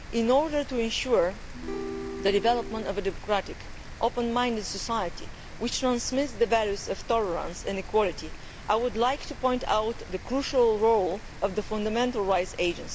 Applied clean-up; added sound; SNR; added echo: none; Acoustic guitar / Strum + Rain; 11 dB; none.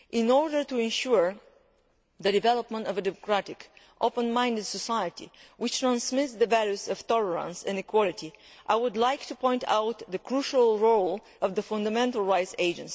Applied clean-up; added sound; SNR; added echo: none; none; none; none.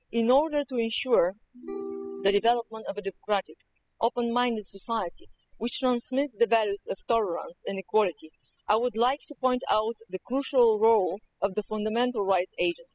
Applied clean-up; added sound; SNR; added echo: classical method spectral subtraction.